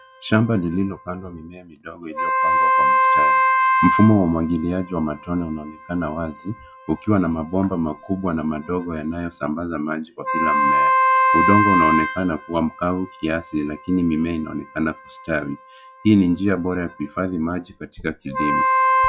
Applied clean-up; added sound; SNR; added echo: classical method log-MMSE.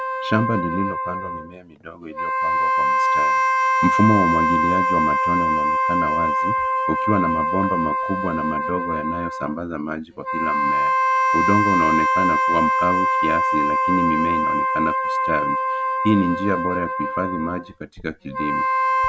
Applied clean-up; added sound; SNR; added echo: none; Wind instrument, woodwind instrument; -4 dB; none.